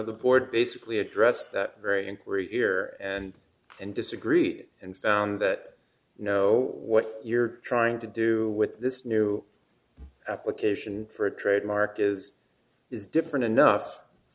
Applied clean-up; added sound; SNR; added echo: none; none; none; none.